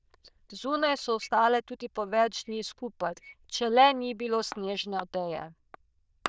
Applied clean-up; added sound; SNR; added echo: neural diffusion model UNIVERSE++.